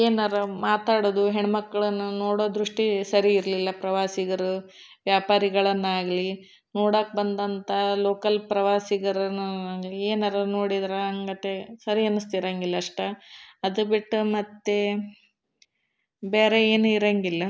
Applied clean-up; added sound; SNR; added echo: none; none; none; none.